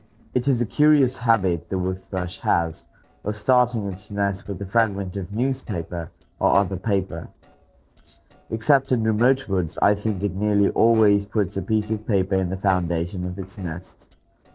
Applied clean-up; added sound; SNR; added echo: neural separator model SepFormer DNS4.